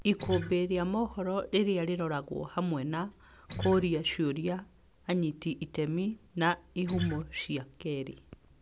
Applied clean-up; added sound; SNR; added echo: none; Acoustic guitar; 5 dB; none.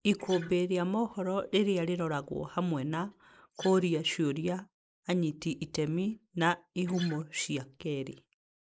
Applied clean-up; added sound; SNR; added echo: neural mask model Resemble Enhance denoiser.